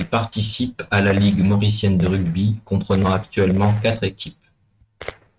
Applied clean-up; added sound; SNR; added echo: neural mask model RNNoise.